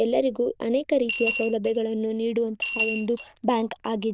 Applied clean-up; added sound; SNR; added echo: neural diffusion model UNIVERSE++.